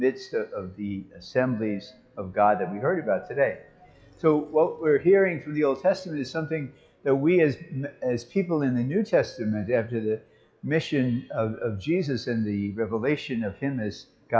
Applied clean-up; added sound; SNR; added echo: classical method log-MMSE.